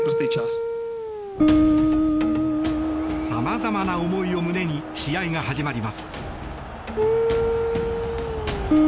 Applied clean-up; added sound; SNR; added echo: none; Guitar; -5 dB; none.